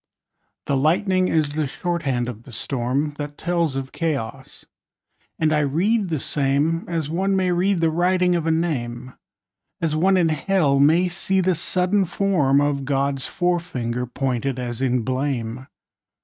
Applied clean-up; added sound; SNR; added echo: neural mask model RNNoise.